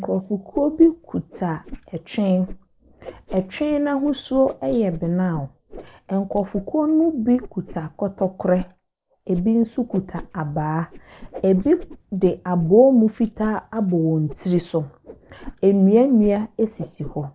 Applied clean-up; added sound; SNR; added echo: neural mask model Resemble Enhance denoiser.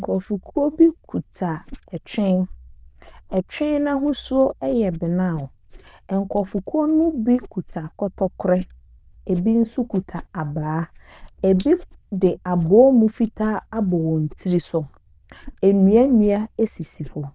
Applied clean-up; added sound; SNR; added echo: neural diffusion model UNIVERSE++.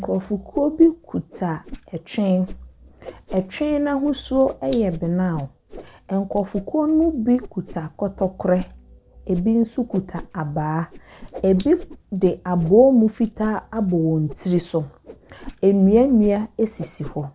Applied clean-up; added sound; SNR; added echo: none; Whoosh, swoosh, swish; 20 dB; none.